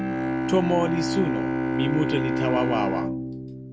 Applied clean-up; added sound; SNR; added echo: none; Bowed string instrument; -1 dB; none.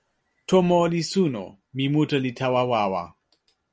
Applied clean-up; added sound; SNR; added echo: none; none; none; none.